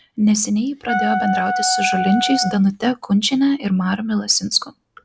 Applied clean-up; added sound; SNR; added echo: none; Wind instrument, woodwind instrument; 3 dB; none.